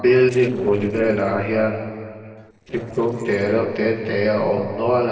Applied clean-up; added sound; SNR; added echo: neural separator model SepFormer DNS4.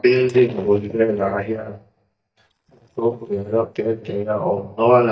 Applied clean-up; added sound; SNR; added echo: neural mask model DeepFilterNet 3.